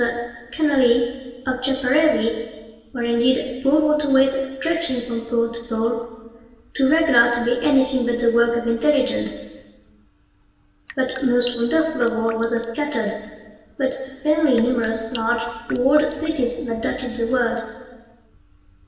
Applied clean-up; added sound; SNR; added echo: none; Drip; 17 dB; reverberation time 1.5 s.